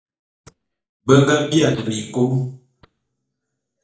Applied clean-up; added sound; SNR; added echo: neural mask model DeepFilterNet 3.